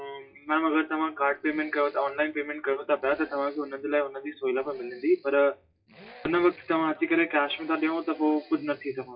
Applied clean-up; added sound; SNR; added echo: classical method WPE with log-MMSE.